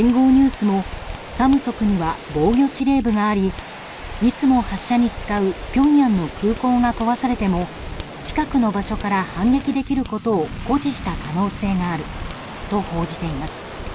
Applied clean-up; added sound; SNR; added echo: none; Mechanisms; 14 dB; none.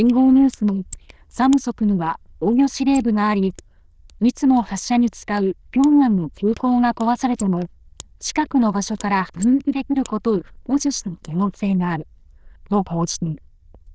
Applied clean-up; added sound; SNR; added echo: neural diffusion model UNIVERSE++.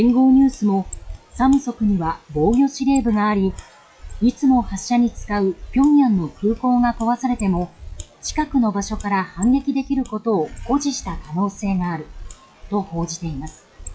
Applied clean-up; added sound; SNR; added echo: classical method log-MMSE.